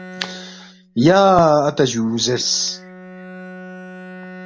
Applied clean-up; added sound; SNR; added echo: none; Bowed string instrument; 19 dB; none.